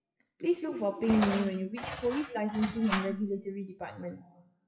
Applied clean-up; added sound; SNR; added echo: classical method WPE with log-MMSE.